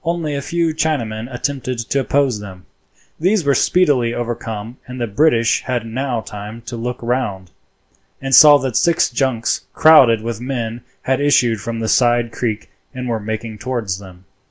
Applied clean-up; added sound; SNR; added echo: none; none; none; none.